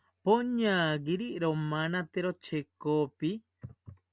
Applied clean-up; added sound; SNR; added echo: none; none; none; none.